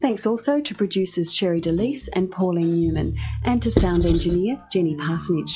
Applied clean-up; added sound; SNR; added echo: classical method log-MMSE.